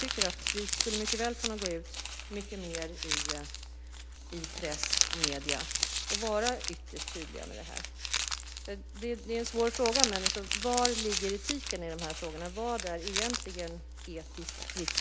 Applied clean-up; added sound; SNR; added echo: none; Crumpling, crinkling; -1 dB; none.